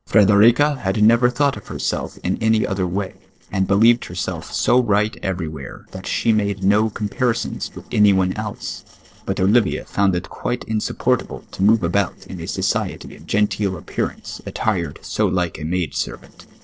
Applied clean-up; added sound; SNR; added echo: neural separator model SepFormer DNS4.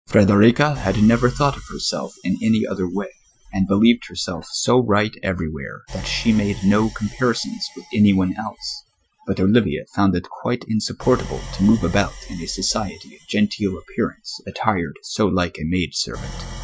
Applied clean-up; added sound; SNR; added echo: classical method Wiener filter.